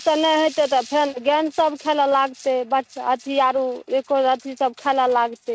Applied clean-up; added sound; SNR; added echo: neural mask model RNNoise.